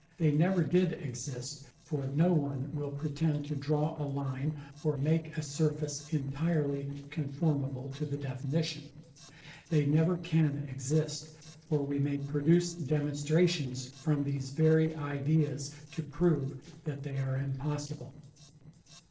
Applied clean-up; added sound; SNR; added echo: neural separator model SepFormer DNS4.